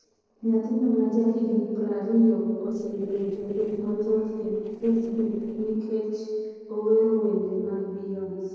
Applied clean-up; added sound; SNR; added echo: neural separator model SepFormer DNS4.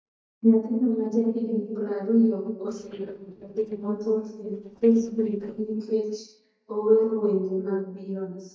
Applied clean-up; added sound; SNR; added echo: neural mask model DeepFilterNet 3.